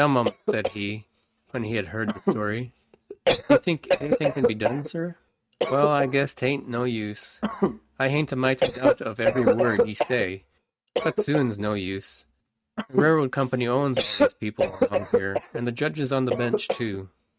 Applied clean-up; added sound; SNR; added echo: neural mask model RNNoise.